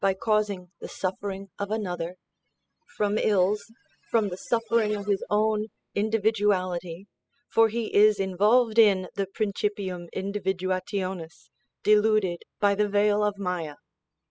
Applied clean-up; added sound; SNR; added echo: classical method spectral subtraction.